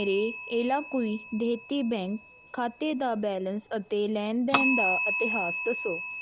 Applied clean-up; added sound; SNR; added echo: none; Bell; 4 dB; none.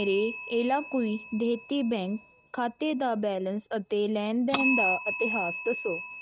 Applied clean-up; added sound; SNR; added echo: neural mask model RNNoise.